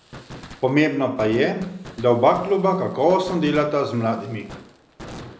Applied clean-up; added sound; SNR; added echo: none; Fireworks; 20 dB; none.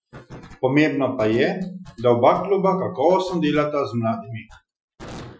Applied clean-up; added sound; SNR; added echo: classical method Wiener filter.